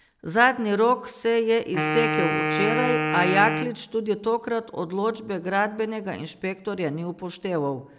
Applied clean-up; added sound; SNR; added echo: none; Wind instrument, woodwind instrument; 2 dB; none.